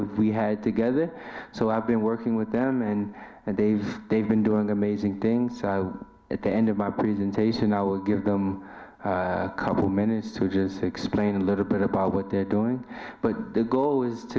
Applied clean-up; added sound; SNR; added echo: none; none; none; none.